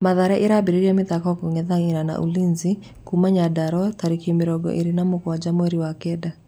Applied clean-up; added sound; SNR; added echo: none; none; none; none.